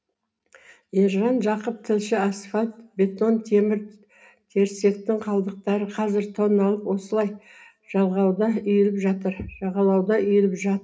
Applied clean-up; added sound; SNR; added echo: none; none; none; reverberation time 0.3 s.